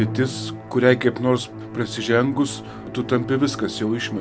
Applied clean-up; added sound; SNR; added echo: none; Musical instrument; 10 dB; none.